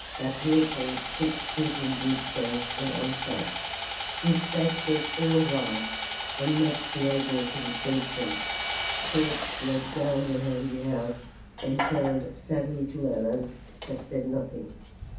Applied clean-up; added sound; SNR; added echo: none; Sawing; 4 dB; reverberation time 0.6 s.